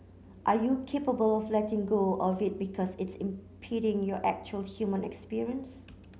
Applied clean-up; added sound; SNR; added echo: none; none; none; none.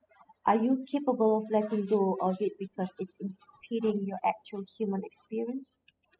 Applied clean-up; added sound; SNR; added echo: classical method spectral subtraction.